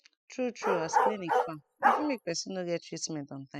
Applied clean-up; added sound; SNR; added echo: classical method spectral subtraction.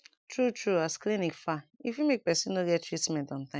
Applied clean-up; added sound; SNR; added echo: none; none; none; none.